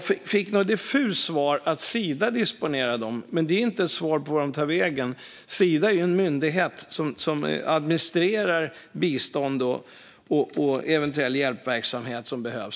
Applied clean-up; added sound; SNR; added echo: none; none; none; none.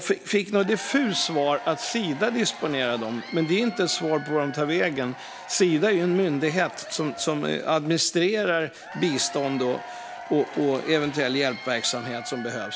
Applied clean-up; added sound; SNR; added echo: none; Applause / Crowd / Cheering; 14 dB; none.